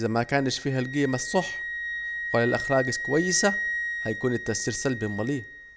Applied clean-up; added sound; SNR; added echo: none; Wind instrument, woodwind instrument; 6 dB; none.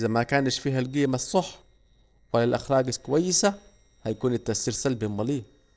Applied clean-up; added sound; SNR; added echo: neural separator model SepFormer DNS4.